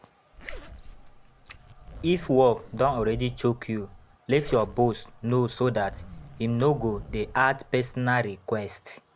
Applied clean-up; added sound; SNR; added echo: none; Zipper (clothing); 16 dB; none.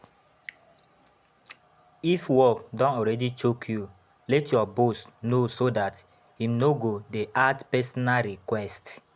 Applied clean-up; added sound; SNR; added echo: none; none; none; none.